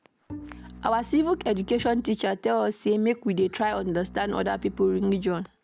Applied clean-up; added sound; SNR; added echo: none; Bowed string instrument + Bowed string instrument; 18 dB; none.